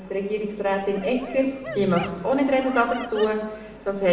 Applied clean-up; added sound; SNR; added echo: none; Dog; 14 dB; reverberation time 0.9 s.